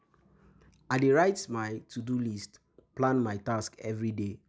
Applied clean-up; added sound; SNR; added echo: none; none; none; none.